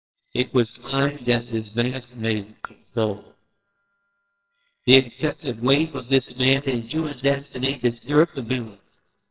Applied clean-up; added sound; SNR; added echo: neural separator model SepFormer WHAMR!.